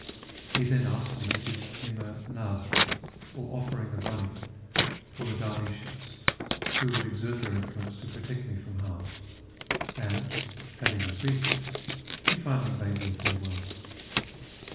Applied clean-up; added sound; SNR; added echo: none; Tearing; 1 dB; reverberation time 1.1 s.